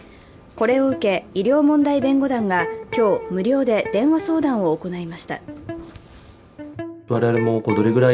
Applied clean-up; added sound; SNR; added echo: none; Electric guitar; 13 dB; none.